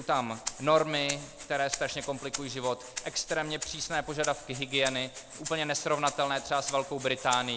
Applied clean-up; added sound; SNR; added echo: none; Rattle (instrument); 11 dB; none.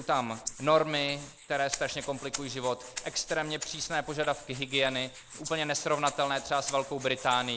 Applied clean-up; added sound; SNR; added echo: neural mask model Resemble Enhance denoiser.